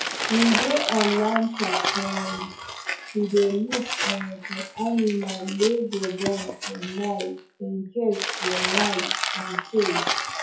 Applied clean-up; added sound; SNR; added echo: classical method WPE with log-MMSE.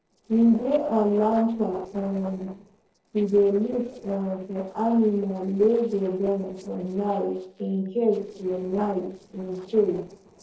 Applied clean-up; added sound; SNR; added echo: neural separator model SepFormer DNS4.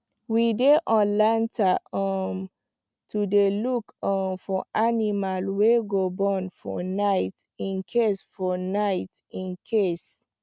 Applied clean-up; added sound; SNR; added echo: none; none; none; none.